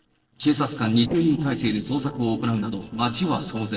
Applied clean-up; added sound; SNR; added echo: neural separator model SepFormer DNS4.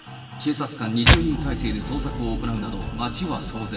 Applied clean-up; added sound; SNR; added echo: none; Tearing; -1 dB; reverberation time 2.3 s.